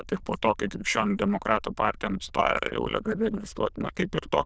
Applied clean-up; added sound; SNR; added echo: neural diffusion model UNIVERSE++.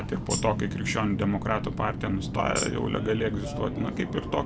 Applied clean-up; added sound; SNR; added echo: none; Subway, metro, underground + Tambourine; 3 dB; none.